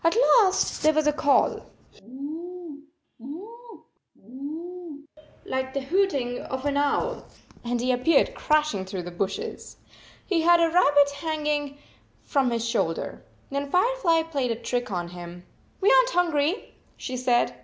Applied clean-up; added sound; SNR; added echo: none; none; none; none.